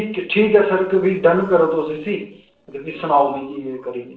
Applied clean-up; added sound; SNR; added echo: neural separator model SepFormer DNS4.